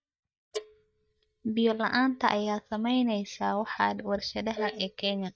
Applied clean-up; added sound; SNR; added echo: neural mask model DeepFilterNet 3.